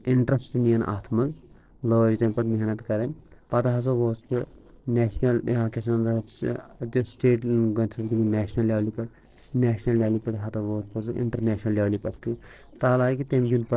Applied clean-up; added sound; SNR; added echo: neural separator model SepFormer DNS4.